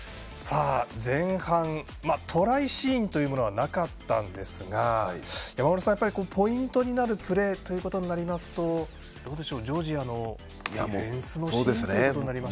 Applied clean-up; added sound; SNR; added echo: none; none; none; none.